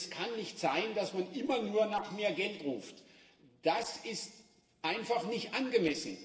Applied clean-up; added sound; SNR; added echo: neural separator model SepFormer DNS4.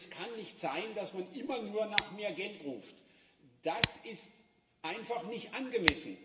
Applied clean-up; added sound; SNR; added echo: none; Scissors; -3 dB; reverberation time 1.1 s.